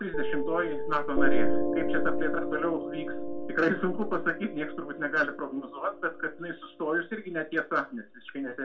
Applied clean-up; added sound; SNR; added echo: none; Piano; -3 dB; reverberation time 0.2 s.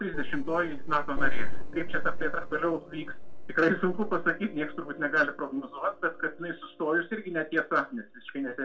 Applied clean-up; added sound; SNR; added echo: neural separator model SepFormer DNS4.